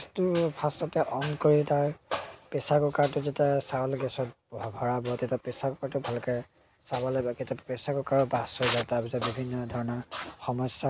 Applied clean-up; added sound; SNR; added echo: none; none; none; none.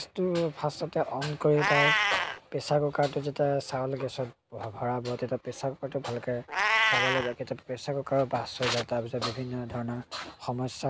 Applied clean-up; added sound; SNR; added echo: none; Meow; 4 dB; none.